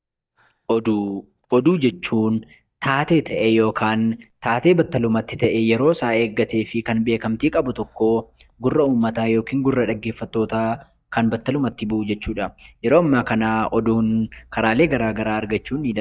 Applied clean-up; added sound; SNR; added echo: neural mask model DeepFilterNet 3.